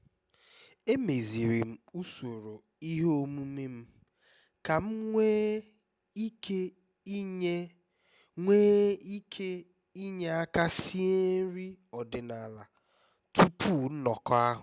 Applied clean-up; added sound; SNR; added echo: none; none; none; none.